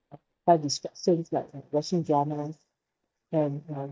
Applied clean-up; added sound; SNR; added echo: neural mask model DeepFilterNet 3.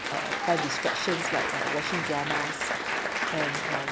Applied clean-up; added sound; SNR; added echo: none; Applause; -3 dB; none.